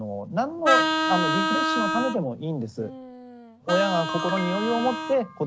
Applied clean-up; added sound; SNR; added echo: none; Vehicle horn, car horn, honking; 1 dB; none.